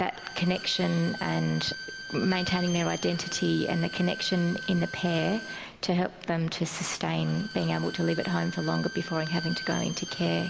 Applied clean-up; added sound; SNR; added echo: none; Bowed string instrument; 11 dB; none.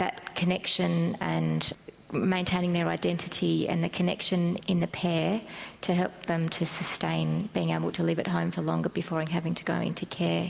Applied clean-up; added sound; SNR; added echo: none; none; none; none.